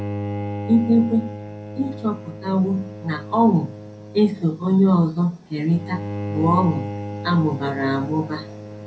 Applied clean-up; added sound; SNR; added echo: none; Bowed string instrument; 10 dB; reverberation time 0.2 s.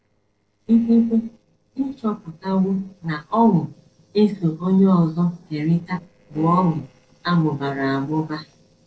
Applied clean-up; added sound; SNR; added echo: neural separator model SepFormer DNS4.